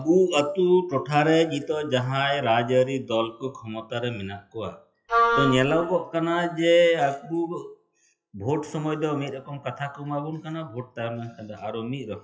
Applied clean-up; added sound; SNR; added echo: classical method WPE with log-MMSE.